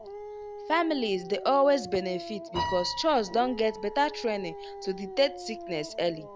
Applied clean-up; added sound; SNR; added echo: none; Piano + Dog; 10 dB; none.